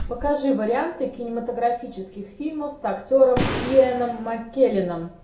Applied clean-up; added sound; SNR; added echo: none; Boom; 5 dB; reverberation time 0.4 s.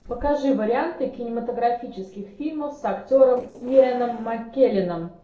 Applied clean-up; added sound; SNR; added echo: neural separator model SepFormer DNS4.